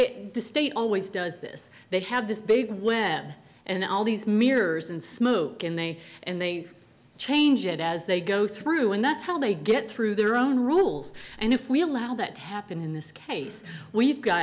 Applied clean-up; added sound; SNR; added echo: none; Wind; 17 dB; none.